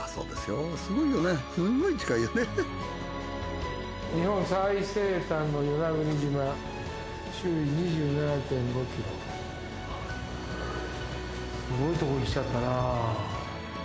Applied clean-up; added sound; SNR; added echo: none; none; none; none.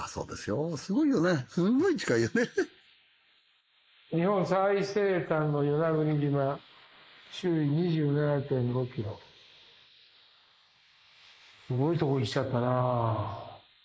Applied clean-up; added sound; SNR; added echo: neural mask model Resemble Enhance denoiser.